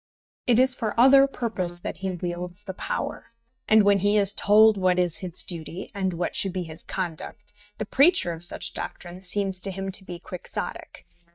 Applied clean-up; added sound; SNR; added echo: neural mask model DeepFilterNet 3.